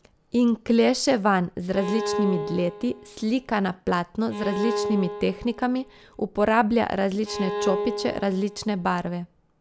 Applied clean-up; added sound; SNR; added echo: none; Bowed string instrument; 8 dB; none.